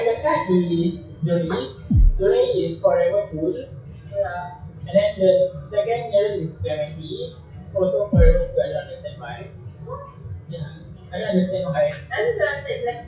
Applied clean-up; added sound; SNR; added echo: classical method WPE with log-MMSE.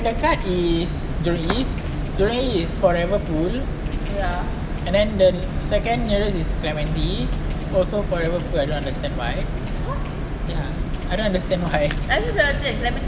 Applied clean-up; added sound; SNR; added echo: none; none; none; none.